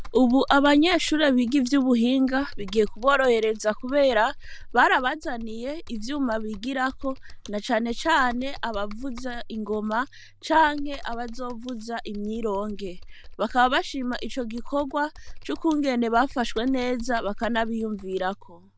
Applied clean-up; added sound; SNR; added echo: none; Computer keyboard; 11 dB; none.